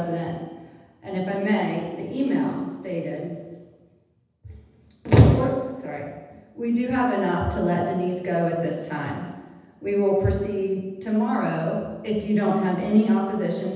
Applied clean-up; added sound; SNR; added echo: none; none; none; reverberation time 1.1 s.